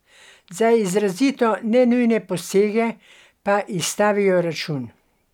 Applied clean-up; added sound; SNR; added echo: none; none; none; none.